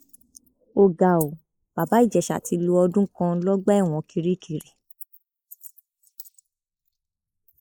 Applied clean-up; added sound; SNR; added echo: neural mask model Resemble Enhance denoiser.